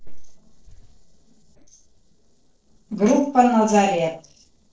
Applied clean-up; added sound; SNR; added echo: neural separator model SepFormer DNS4.